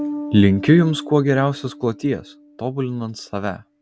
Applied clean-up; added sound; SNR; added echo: none; Bass guitar; 14 dB; none.